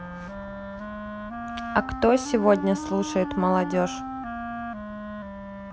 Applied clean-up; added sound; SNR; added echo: none; Wind instrument, woodwind instrument; 7 dB; none.